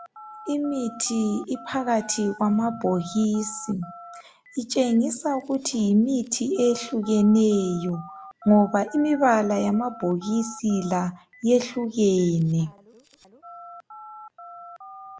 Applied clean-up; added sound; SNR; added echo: none; Telephone; 20 dB; none.